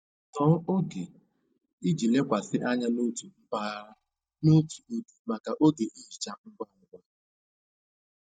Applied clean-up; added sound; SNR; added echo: neural mask model DeepFilterNet 3.